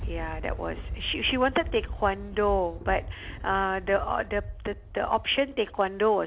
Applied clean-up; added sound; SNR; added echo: none; Thunder; 9 dB; none.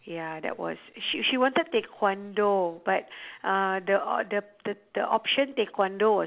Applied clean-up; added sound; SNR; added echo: none; none; none; none.